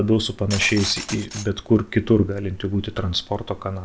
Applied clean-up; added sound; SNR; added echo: none; Glass; 12 dB; none.